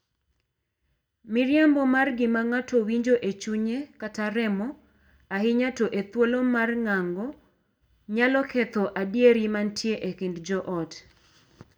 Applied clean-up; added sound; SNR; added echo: none; none; none; reverberation time 0.3 s.